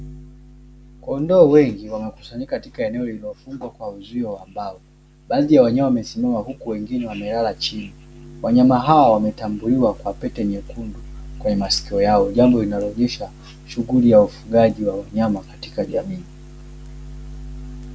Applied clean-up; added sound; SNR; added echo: none; none; none; none.